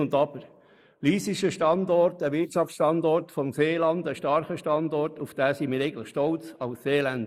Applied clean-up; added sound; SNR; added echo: neural mask model Resemble Enhance denoiser.